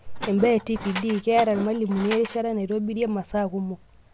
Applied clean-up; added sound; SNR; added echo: none; Tools; 11 dB; none.